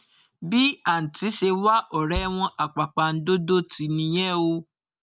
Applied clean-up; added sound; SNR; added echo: none; Bass drum; 14 dB; none.